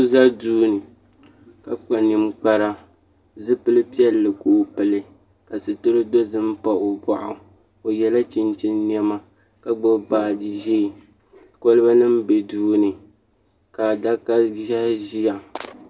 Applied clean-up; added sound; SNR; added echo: none; none; none; none.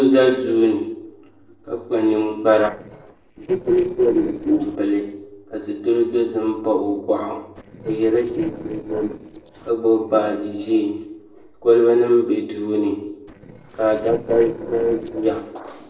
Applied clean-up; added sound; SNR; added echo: neural separator model SepFormer DNS4.